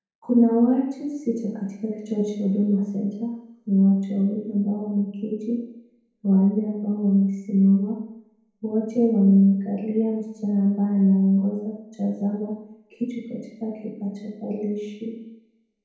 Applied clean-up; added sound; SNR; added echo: none; none; none; reverberation time 0.9 s.